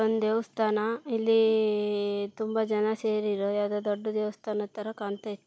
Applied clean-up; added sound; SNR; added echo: none; none; none; none.